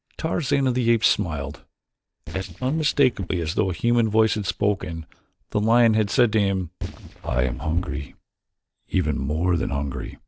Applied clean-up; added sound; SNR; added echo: neural separator model SepFormer DNS4.